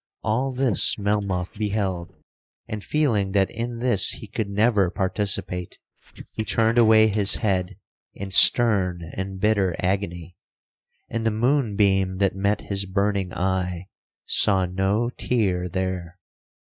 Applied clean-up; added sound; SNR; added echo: neural mask model Resemble Enhance denoiser.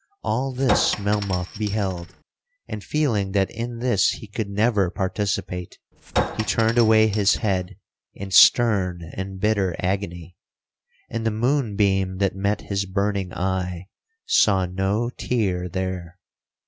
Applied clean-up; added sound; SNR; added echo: none; Chink, clink; 7 dB; none.